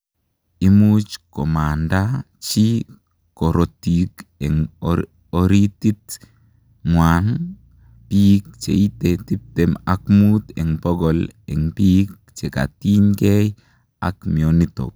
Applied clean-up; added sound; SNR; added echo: none; none; none; none.